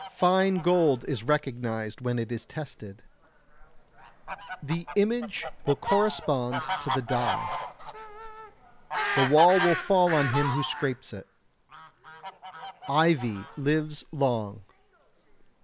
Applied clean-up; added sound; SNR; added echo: none; Fowl; 8 dB; none.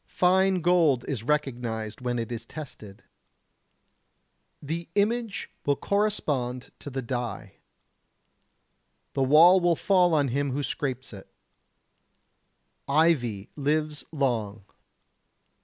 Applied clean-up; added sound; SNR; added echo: none; none; none; none.